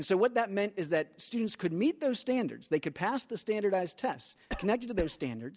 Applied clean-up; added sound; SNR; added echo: none; Cough; 11 dB; none.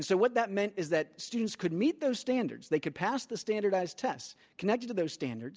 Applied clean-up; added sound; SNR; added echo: none; none; none; none.